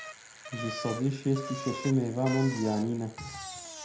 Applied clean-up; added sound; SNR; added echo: none; Bicycle; 10 dB; reverberation time 0.5 s.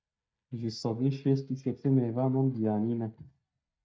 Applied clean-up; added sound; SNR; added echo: neural mask model DeepFilterNet 3.